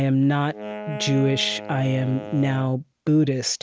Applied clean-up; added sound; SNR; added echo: none; Wind instrument, woodwind instrument; 14 dB; none.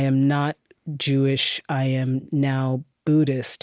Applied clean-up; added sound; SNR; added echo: none; none; none; none.